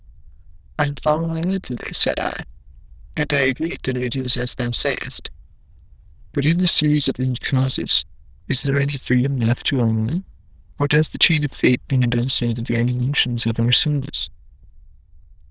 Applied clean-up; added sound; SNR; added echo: neural diffusion model UNIVERSE++.